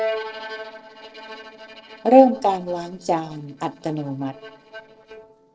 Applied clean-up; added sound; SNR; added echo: neural separator model SepFormer DNS4.